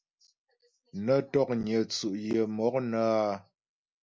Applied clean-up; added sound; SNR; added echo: none; none; none; none.